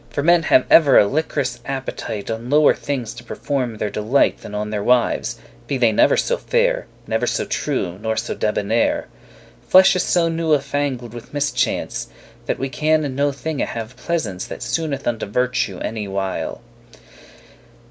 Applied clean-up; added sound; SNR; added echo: none; none; none; none.